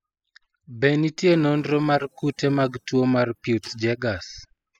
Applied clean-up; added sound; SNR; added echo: classical method spectral subtraction.